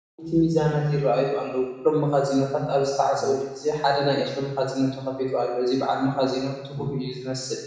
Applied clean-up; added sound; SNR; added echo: none; Brass instrument; 19 dB; reverberation time 1.0 s.